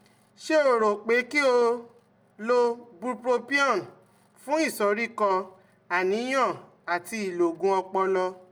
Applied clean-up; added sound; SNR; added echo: none; none; none; none.